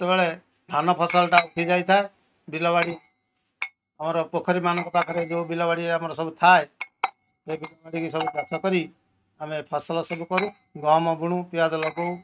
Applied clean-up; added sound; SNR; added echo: neural mask model RNNoise.